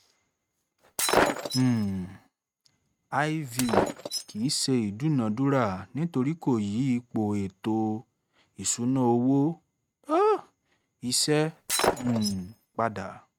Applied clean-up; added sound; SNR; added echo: neural mask model RNNoise.